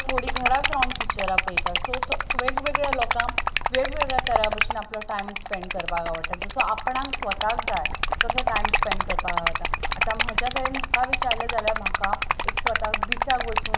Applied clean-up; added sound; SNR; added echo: none; Liquid; -4 dB; reverberation time 1.6 s.